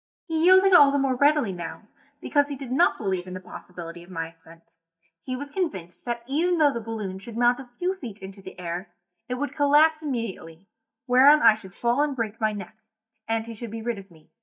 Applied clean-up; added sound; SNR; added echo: neural mask model DeepFilterNet 3.